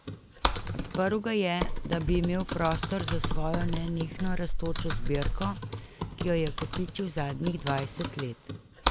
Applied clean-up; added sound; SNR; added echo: none; Typing; 0 dB; none.